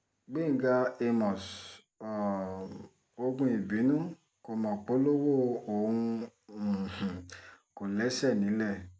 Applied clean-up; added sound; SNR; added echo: none; none; none; none.